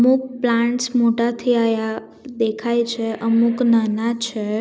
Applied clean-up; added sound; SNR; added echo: none; none; none; none.